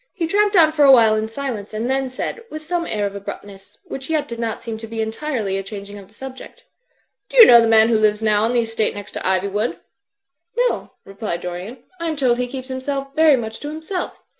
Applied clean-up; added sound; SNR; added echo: none; none; none; none.